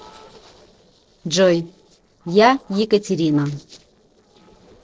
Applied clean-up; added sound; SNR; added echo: neural separator model SepFormer DNS4.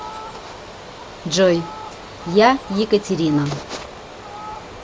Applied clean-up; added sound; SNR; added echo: none; Fowl; 16 dB; none.